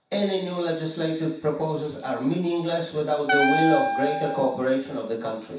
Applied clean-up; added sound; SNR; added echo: none; Wind instrument, woodwind instrument; 1 dB; reverberation time 0.7 s.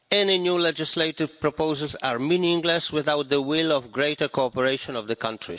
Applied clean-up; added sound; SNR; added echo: none; none; none; none.